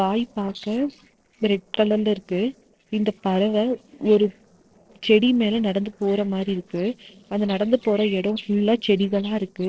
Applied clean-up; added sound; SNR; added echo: neural separator model SepFormer DNS4.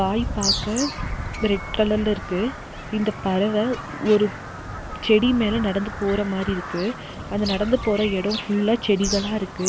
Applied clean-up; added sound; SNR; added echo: none; Bird vocalization, bird call, bird song; 8 dB; none.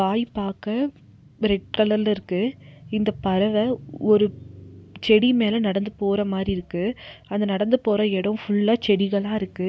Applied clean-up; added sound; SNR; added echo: none; none; none; none.